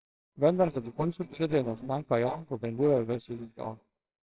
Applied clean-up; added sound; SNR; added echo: neural separator model SepFormer WHAMR!.